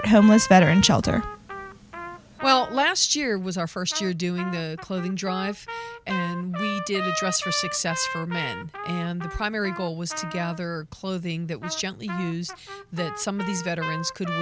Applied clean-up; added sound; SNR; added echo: none; Trumpet; 11 dB; none.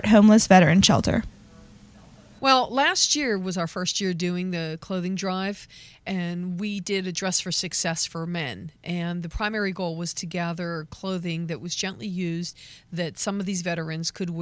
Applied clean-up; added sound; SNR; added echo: none; none; none; none.